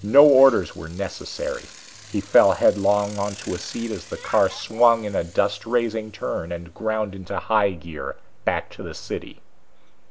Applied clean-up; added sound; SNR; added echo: none; Bicycle; 19 dB; none.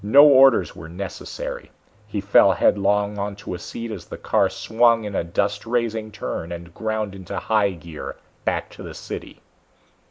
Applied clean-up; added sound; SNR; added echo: none; none; none; none.